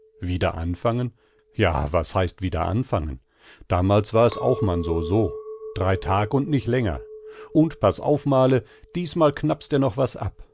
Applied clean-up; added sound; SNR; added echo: none; Chink, clink; 16 dB; none.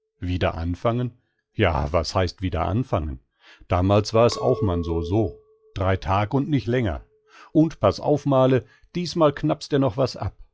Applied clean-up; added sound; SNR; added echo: classical method log-MMSE.